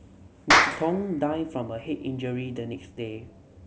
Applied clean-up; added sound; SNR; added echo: none; Clapping; -3 dB; none.